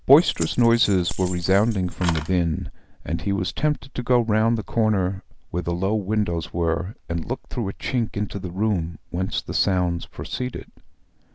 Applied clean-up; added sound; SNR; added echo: none; Keys jangling; 10 dB; none.